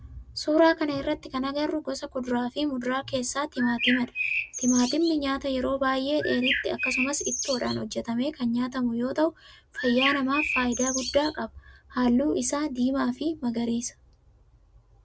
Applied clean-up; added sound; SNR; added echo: none; Bird; 3 dB; none.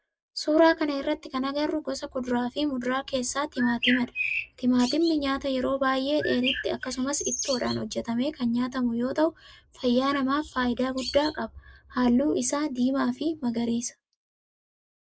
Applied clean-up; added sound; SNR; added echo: neural mask model Resemble Enhance denoiser.